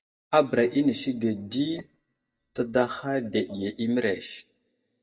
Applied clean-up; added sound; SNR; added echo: neural mask model DeepFilterNet 3.